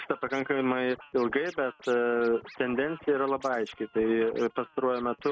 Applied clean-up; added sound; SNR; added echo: neural mask model RNNoise.